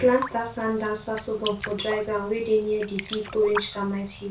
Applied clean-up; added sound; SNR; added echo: none; Raindrop; 12 dB; reverberation time 0.3 s.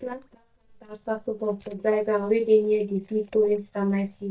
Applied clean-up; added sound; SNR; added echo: neural mask model DeepFilterNet 3.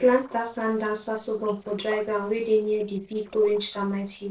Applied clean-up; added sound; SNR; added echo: neural separator model SepFormer DNS4.